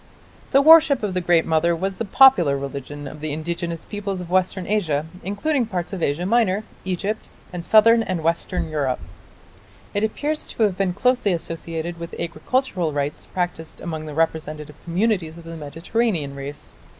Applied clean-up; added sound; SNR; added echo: none; none; none; none.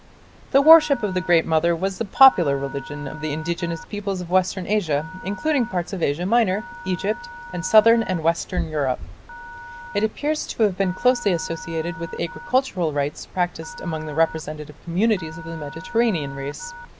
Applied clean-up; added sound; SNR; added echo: none; Telephone; 17 dB; none.